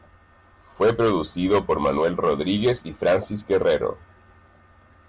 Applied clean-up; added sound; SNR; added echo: none; none; none; none.